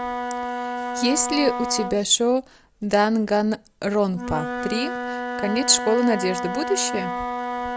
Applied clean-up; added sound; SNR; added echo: none; Wind instrument, woodwind instrument; 6 dB; none.